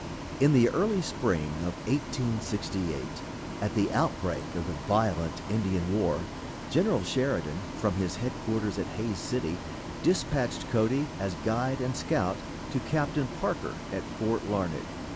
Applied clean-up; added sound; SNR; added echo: none; Bus; 8 dB; none.